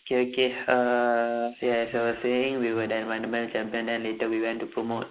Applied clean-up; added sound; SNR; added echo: neural mask model Resemble Enhance denoiser.